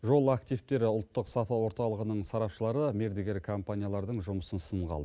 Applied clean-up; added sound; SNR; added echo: none; none; none; none.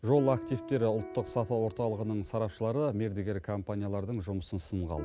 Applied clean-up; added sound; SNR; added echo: none; Piano; 16 dB; none.